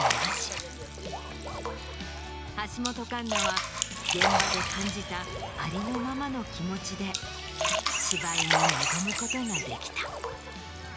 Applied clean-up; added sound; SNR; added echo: none; Splash, splatter + Chirp, tweet; -3 dB; none.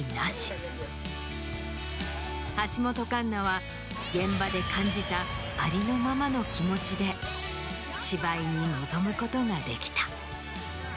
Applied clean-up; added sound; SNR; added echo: none; none; none; none.